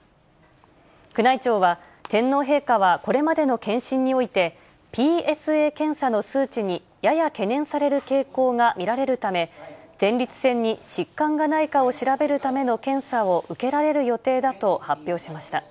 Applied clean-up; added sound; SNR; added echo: none; none; none; none.